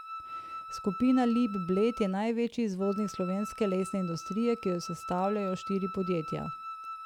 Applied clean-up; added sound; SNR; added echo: none; Wind instrument, woodwind instrument; 11 dB; none.